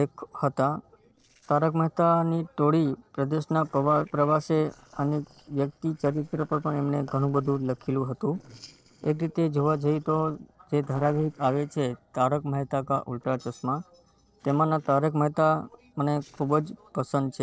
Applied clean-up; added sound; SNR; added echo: neural separator model SepFormer DNS4.